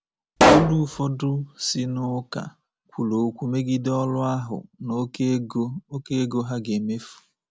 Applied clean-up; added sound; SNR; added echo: none; Explosion; -4 dB; none.